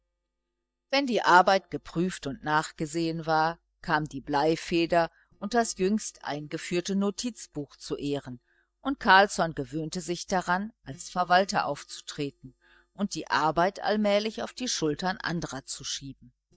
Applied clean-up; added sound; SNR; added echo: neural mask model DeepFilterNet 3.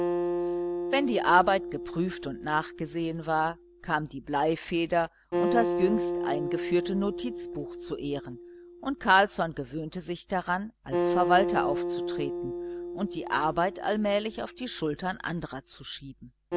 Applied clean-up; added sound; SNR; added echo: none; Acoustic guitar; 4 dB; none.